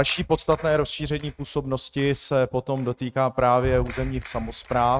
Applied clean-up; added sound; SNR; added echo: neural mask model RNNoise.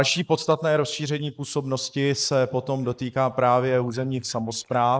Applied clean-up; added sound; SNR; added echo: neural mask model Resemble Enhance denoiser.